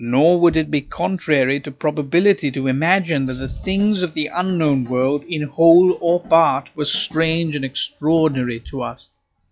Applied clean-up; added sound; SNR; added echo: classical method log-MMSE.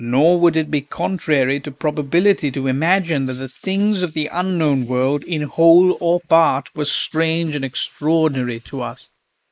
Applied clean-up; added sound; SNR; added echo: neural mask model Resemble Enhance denoiser.